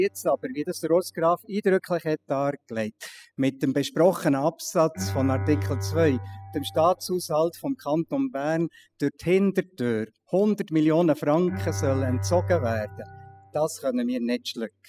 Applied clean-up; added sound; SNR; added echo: classical method spectral subtraction.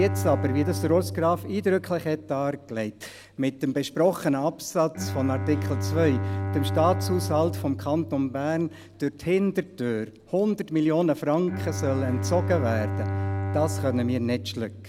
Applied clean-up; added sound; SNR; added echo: none; Bowed string instrument; 5 dB; none.